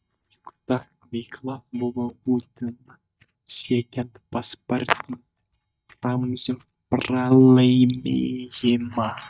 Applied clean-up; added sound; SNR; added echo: neural mask model DeepFilterNet 3.